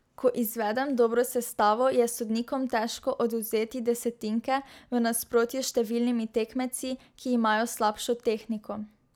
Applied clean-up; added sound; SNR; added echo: none; none; none; none.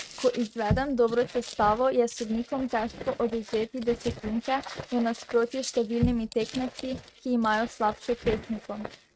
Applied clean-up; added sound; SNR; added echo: neural mask model RNNoise.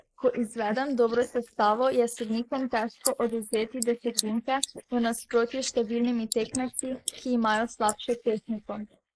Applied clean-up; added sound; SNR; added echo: neural mask model Resemble Enhance denoiser.